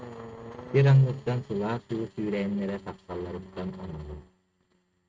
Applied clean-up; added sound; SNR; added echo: neural mask model RNNoise.